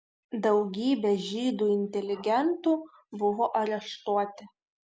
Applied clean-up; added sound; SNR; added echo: none; none; none; none.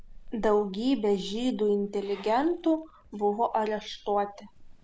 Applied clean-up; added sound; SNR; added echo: none; Meow / Purr; 18 dB; none.